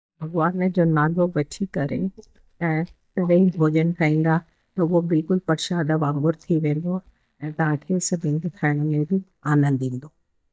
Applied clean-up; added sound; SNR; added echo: neural mask model DeepFilterNet 3.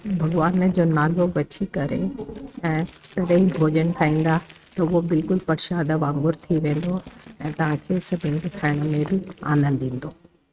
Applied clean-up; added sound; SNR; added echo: neural mask model RNNoise.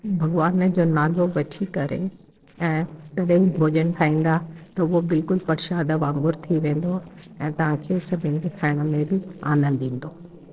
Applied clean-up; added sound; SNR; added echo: neural separator model SepFormer DNS4.